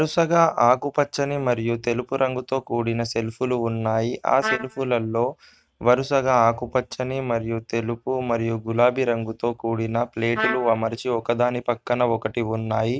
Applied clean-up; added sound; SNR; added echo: neural mask model RNNoise.